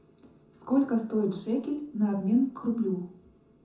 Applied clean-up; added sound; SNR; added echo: none; none; none; reverberation time 0.6 s.